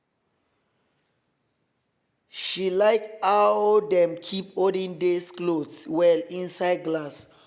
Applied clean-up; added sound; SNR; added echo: none; none; none; none.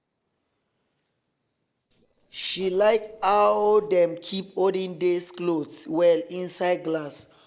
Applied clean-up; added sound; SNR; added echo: neural separator model SepFormer DNS4.